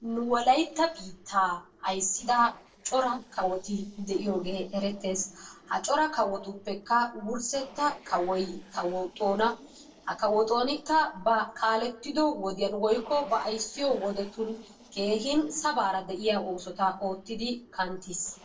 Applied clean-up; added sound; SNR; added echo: neural separator model SepFormer DNS4.